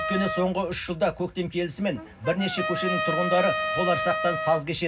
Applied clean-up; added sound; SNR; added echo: none; Trumpet; 4 dB; reverberation time 0.4 s.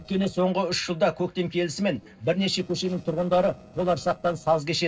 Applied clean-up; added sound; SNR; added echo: neural separator model SepFormer DNS4.